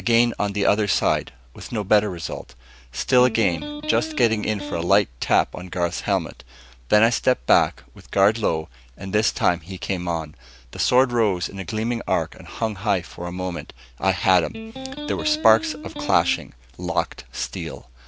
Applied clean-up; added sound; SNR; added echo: none; Electric guitar; 10 dB; none.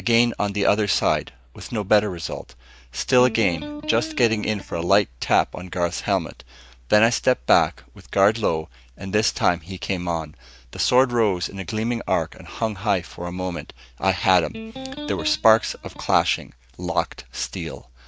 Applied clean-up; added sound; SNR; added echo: neural mask model DeepFilterNet 3.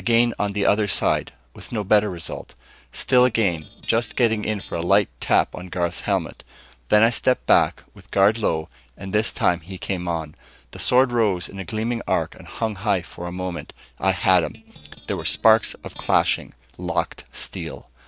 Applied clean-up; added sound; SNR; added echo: neural separator model SepFormer DNS4.